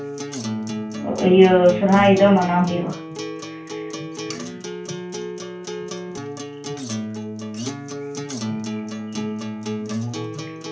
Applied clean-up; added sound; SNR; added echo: none; Acoustic guitar; 7 dB; reverberation time 0.2 s.